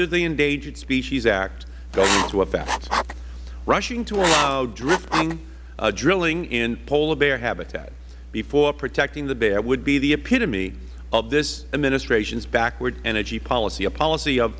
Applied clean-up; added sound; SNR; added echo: none; Writing; 3 dB; none.